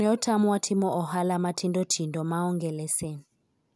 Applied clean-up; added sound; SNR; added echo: none; none; none; none.